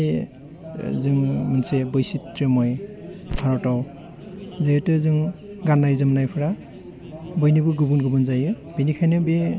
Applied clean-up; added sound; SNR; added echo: none; none; none; none.